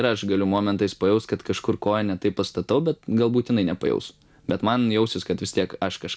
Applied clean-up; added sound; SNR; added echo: none; none; none; none.